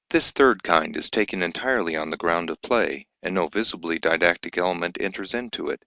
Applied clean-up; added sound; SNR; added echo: none; none; none; none.